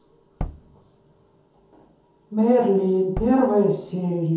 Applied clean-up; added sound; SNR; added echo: none; Tap / Bass drum; 12 dB; reverberation time 0.6 s.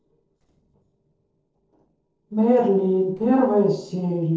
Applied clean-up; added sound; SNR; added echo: neural separator model SepFormer DNS4.